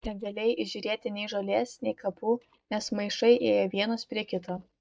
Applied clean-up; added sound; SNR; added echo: neural mask model DeepFilterNet 3.